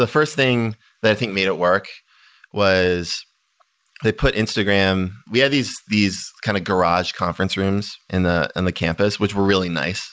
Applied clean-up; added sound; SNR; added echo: none; none; none; none.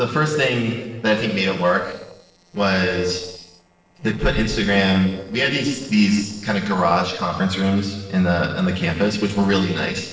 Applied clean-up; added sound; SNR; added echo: neural separator model SepFormer DNS4.